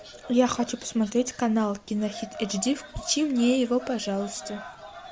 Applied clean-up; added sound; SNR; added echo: none; none; none; none.